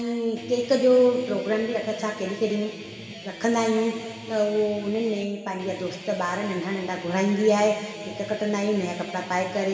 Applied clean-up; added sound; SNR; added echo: none; Guitar; 16 dB; reverberation time 2.3 s.